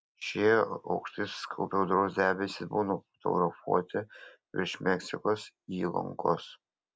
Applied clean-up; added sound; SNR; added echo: none; none; none; none.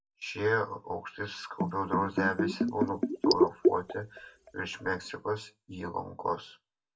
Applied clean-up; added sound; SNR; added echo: none; Bathtub (filling or washing); -4 dB; reverberation time 0.2 s.